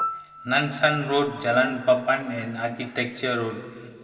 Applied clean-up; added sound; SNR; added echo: none; Piano; 14 dB; reverberation time 2.1 s.